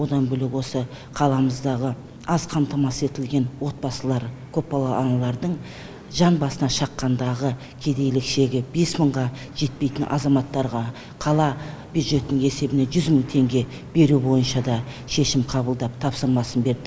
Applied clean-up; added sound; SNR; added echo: none; none; none; none.